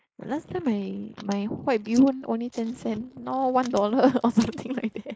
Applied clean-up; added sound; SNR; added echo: neural mask model Resemble Enhance denoiser.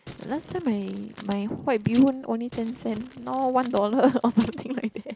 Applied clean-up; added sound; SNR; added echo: none; Crumpling, crinkling; 19 dB; none.